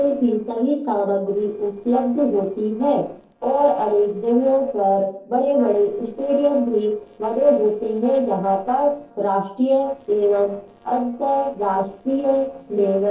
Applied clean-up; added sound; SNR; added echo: neural separator model SepFormer DNS4.